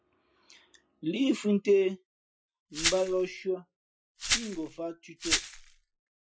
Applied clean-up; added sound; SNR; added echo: classical method Wiener filter.